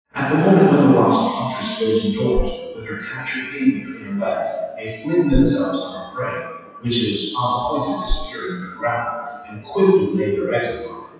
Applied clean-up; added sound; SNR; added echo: classical method WPE with log-MMSE.